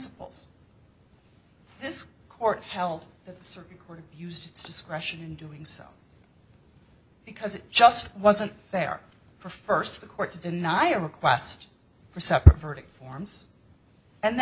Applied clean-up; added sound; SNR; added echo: none; none; none; none.